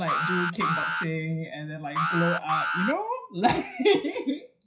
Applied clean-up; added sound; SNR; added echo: classical method WPE with log-MMSE.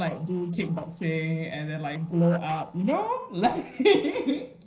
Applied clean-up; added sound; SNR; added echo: neural separator model SepFormer DNS4.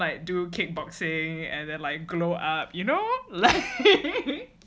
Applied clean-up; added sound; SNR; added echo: none; none; none; none.